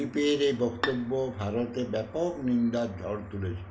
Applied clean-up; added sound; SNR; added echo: none; Bowed string instrument; 12 dB; none.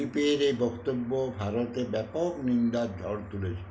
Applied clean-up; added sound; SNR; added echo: none; none; none; none.